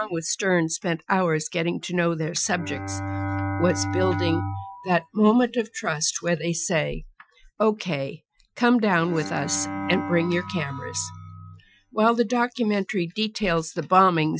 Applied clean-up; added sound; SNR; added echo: classical method Wiener filter.